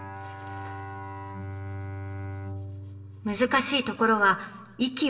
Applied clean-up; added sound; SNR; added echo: none; Bowed string instrument; 10 dB; reverberation time 0.9 s.